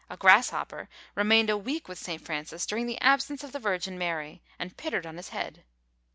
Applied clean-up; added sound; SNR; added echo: none; none; none; none.